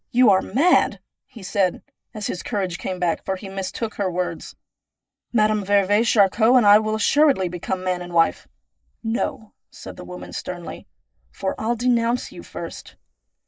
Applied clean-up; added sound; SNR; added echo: neural mask model Resemble Enhance denoiser.